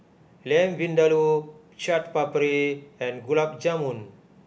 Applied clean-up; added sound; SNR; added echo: none; none; none; none.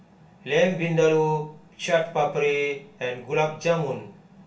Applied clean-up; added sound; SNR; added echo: none; none; none; reverberation time 0.3 s.